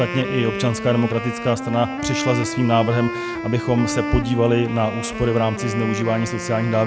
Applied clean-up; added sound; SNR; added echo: none; Wind instrument, woodwind instrument; 7 dB; none.